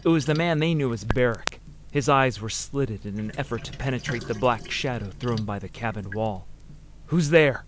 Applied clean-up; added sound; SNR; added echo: none; Sink (filling or washing) + Crackle; 13 dB; none.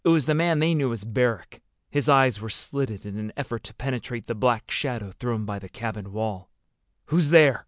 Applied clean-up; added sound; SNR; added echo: none; none; none; none.